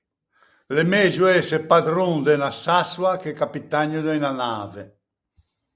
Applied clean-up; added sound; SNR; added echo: none; none; none; none.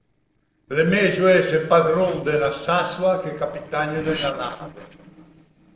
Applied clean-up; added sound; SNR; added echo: neural separator model SepFormer DNS4.